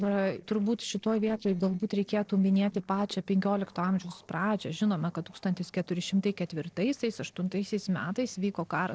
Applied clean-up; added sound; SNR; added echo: neural separator model SepFormer DNS4.